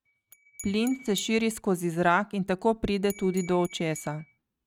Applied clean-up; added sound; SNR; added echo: neural mask model RNNoise.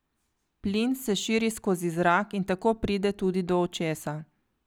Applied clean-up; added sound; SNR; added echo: none; none; none; none.